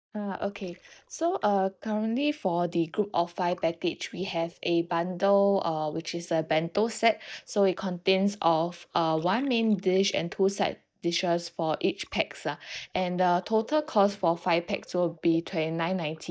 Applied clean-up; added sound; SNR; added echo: neural mask model DeepFilterNet 3.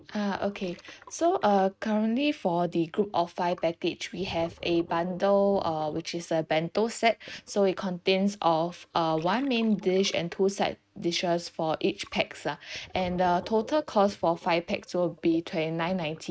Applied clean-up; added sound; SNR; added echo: neural mask model RNNoise.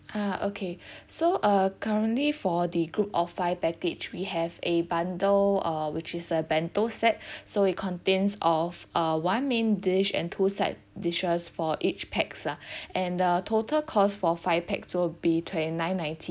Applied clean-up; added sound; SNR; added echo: none; none; none; none.